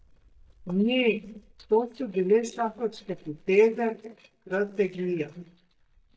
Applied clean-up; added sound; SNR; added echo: neural mask model DeepFilterNet 3.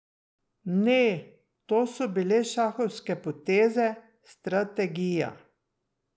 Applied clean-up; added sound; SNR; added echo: none; none; none; none.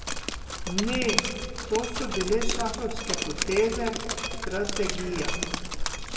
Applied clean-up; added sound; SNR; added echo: none; Drip; 0 dB; reverberation time 1.8 s.